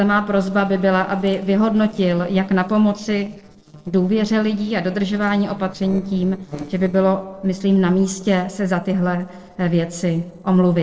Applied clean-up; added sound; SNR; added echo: neural separator model SepFormer DNS4.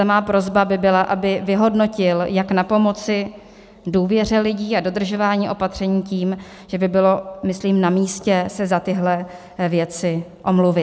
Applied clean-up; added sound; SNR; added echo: none; none; none; none.